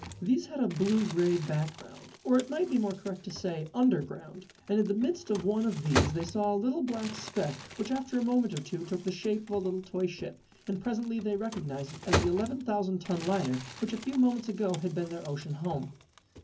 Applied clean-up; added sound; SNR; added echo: none; Crumpling, crinkling; 10 dB; reverberation time 0.3 s.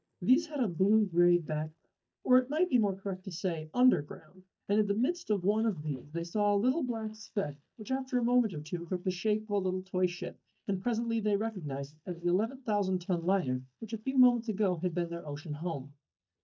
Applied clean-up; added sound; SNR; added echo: neural mask model DeepFilterNet 3.